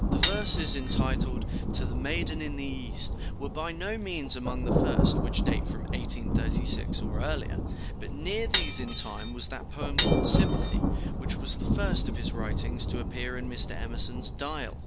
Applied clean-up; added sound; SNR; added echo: none; Thunder + Glass; -5 dB; none.